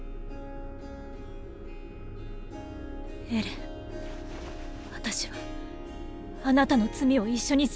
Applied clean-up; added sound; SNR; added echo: none; Harp; 14 dB; none.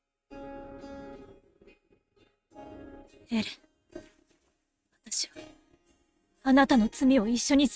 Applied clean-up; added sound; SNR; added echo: neural mask model RNNoise.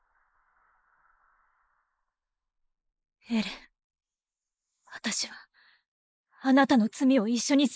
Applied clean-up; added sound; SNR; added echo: neural mask model Resemble Enhance denoiser.